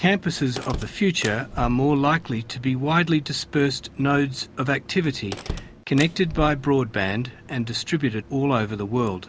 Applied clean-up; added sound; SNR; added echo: none; Slam; 14 dB; none.